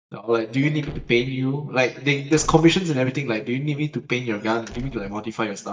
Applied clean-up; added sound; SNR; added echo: neural mask model DeepFilterNet 3.